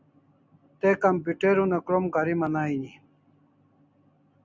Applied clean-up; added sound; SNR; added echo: none; none; none; none.